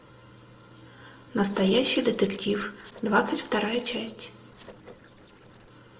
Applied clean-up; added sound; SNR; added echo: neural separator model SepFormer DNS4.